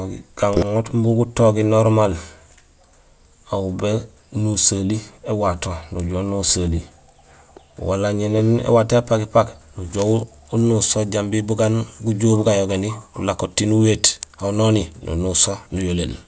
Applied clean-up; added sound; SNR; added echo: none; none; none; none.